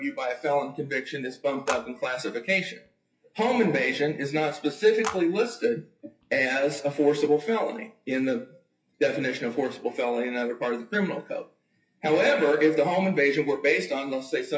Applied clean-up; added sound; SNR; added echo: classical method WPE with log-MMSE.